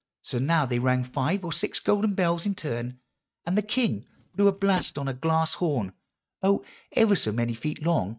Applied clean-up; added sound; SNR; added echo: neural mask model RNNoise.